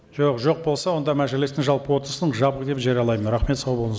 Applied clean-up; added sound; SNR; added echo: none; none; none; none.